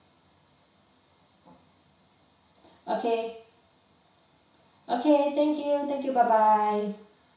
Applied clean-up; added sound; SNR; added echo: none; none; none; reverberation time 0.6 s.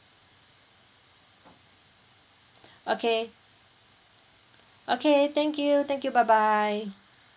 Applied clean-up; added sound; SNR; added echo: none; none; none; none.